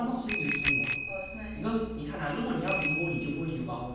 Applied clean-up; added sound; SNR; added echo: none; Bicycle bell; -3 dB; reverberation time 1.2 s.